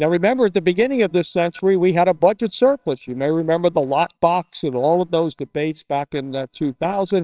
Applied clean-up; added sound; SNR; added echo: neural separator model SepFormer WHAMR!.